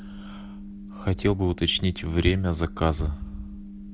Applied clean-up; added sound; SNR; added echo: none; none; none; none.